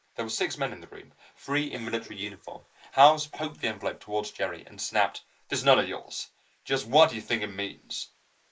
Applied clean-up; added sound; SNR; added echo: neural mask model Resemble Enhance denoiser.